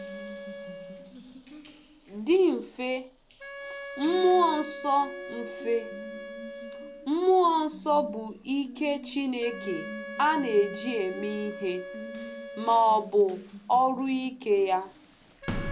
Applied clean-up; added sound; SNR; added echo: none; Water tap, faucet + Wind instrument, woodwind instrument; 12 dB; none.